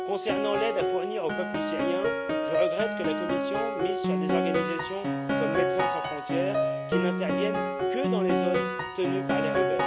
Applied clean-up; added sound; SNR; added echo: none; Piano; -4 dB; none.